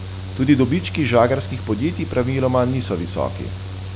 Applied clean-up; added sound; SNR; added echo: none; Mechanical fan; 9 dB; none.